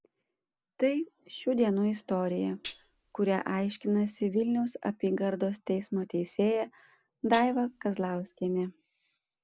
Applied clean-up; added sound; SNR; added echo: none; Tambourine; 2 dB; none.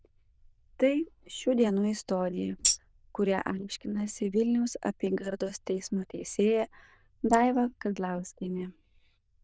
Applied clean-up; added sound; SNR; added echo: neural diffusion model UNIVERSE++.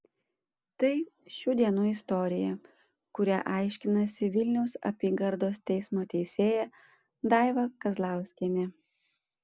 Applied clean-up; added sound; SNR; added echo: none; none; none; none.